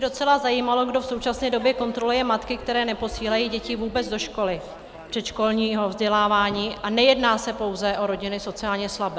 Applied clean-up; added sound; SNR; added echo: none; Crowd / Fireworks; 19 dB; none.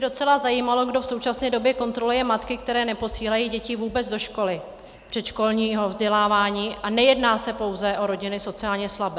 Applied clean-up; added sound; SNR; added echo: none; none; none; none.